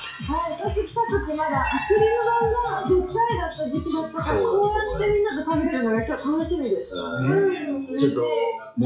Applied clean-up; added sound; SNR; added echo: classical method WPE with log-MMSE.